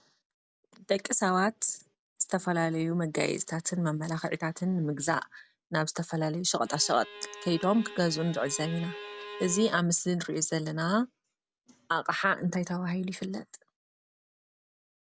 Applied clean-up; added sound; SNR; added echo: none; Bowed string instrument; 13 dB; none.